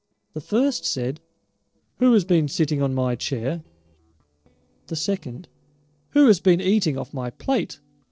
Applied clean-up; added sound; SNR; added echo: neural separator model SepFormer DNS4.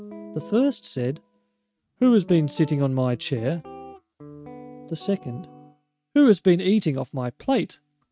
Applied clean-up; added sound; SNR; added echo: neural mask model RNNoise.